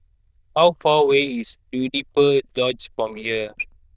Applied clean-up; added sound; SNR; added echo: neural diffusion model UNIVERSE++.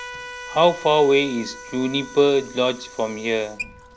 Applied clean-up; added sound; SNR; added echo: none; Trumpet + Sink (filling or washing) / Water; 16 dB; none.